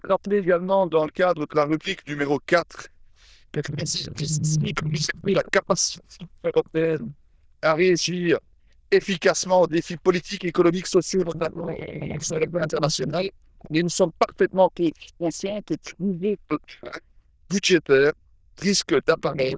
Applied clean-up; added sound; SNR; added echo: neural diffusion model UNIVERSE++.